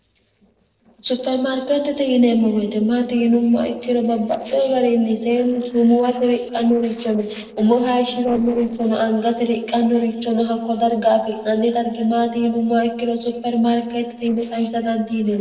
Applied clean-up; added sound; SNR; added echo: neural separator model SepFormer DNS4.